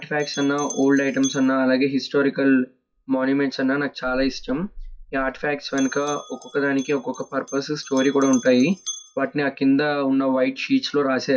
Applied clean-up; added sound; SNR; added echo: classical method WPE with log-MMSE.